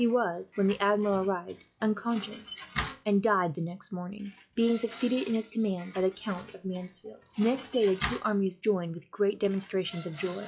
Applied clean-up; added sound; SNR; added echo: classical method log-MMSE.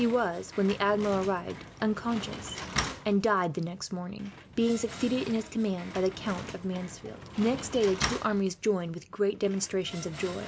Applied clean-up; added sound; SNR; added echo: none; Slam; 11 dB; none.